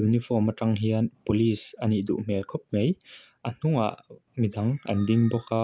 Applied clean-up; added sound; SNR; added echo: none; none; none; none.